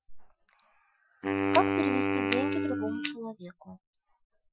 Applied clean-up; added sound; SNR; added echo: classical method Wiener filter.